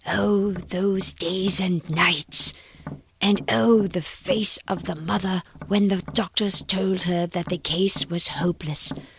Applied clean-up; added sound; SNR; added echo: none; Tap; 19 dB; none.